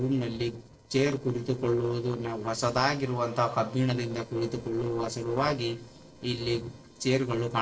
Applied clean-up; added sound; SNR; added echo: neural separator model SepFormer DNS4.